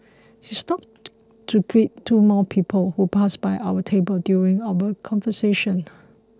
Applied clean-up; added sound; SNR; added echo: none; none; none; none.